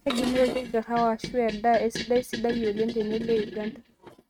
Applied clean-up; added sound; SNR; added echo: neural mask model RNNoise.